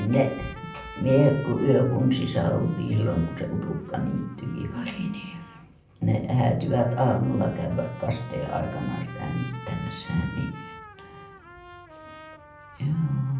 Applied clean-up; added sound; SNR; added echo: none; Trumpet; 19 dB; reverberation time 0.6 s.